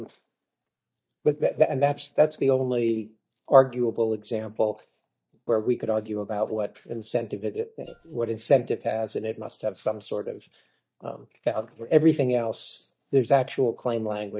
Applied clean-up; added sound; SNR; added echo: neural mask model DeepFilterNet 3.